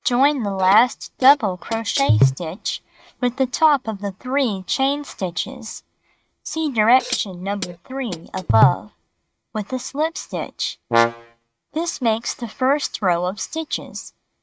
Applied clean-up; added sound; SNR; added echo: neural mask model RNNoise.